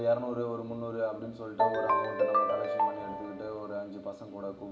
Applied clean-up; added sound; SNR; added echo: none; Ringtone; -5 dB; reverberation time 0.6 s.